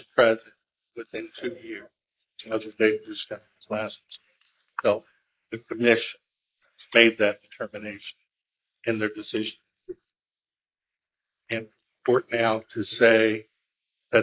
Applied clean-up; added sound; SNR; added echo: neural mask model Resemble Enhance denoiser.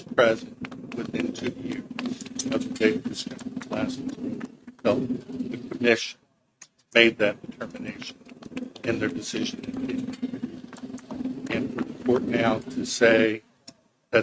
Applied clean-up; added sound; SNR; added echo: neural mask model RNNoise.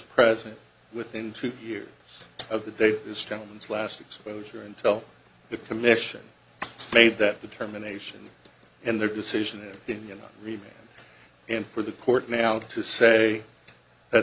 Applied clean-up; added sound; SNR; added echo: none; none; none; none.